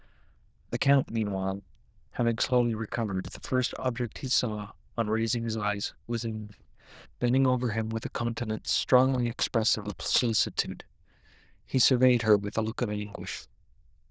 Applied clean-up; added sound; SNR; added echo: neural diffusion model UNIVERSE++.